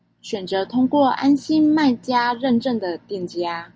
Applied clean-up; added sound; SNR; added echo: none; none; none; none.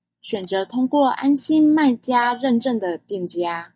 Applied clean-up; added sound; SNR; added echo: neural mask model DeepFilterNet 3.